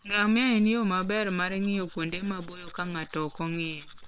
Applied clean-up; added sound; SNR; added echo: neural separator model SepFormer WHAM!.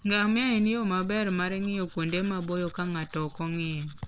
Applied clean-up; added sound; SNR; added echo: none; Domestic sounds, home sounds; 18 dB; none.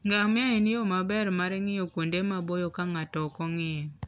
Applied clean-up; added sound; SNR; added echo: none; none; none; none.